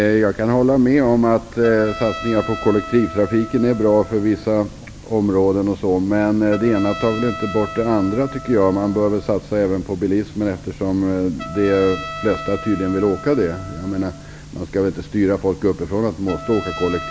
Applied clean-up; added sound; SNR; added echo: none; Trumpet; 15 dB; none.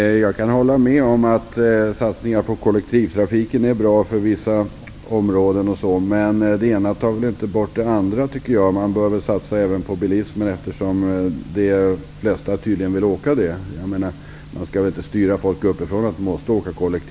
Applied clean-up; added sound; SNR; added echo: none; none; none; none.